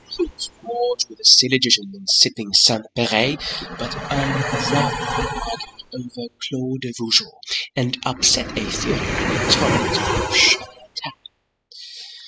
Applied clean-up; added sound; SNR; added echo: classical method spectral subtraction.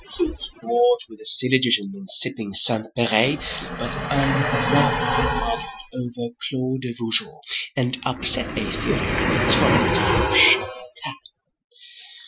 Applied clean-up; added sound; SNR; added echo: classical method Wiener filter.